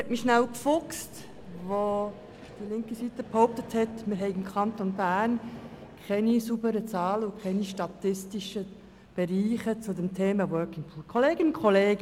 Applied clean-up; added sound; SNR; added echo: none; Vehicle + Piano; 19 dB; none.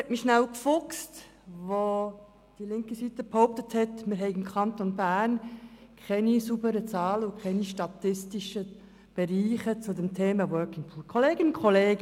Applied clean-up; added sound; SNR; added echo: none; none; none; none.